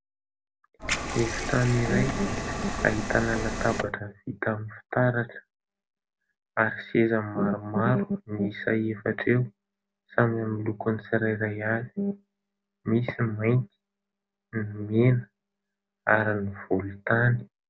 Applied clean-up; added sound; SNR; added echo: none; Liquid; 3 dB; none.